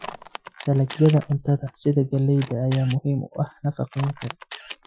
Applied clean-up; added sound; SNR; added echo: classical method Wiener filter.